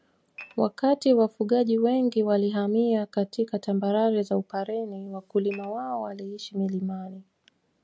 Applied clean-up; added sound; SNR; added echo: none; Dishes, pots, and pans / Glass; 19 dB; none.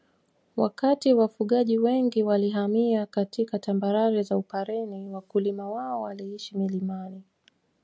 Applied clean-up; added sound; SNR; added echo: none; none; none; none.